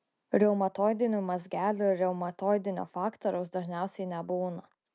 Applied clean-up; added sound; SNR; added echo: none; none; none; none.